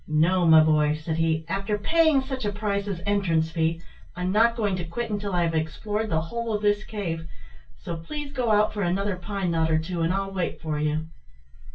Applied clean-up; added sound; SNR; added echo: none; none; none; reverberation time 0.2 s.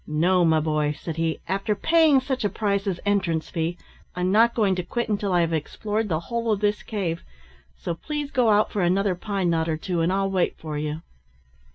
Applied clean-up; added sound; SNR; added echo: none; none; none; none.